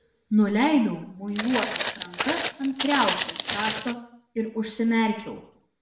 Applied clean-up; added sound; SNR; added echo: none; Walk, footsteps; -3 dB; reverberation time 0.7 s.